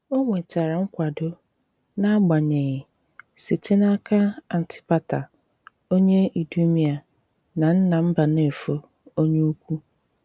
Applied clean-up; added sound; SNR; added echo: none; none; none; none.